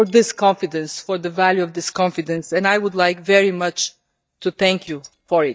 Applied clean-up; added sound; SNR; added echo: neural mask model DeepFilterNet 3.